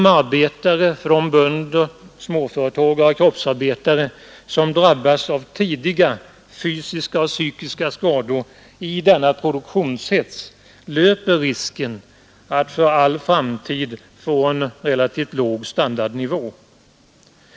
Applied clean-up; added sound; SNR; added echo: none; none; none; none.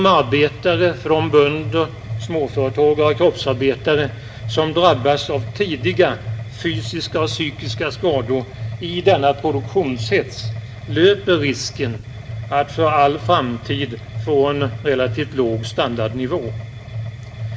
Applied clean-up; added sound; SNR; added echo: none; Mechanisms; 9 dB; reverberation time 0.4 s.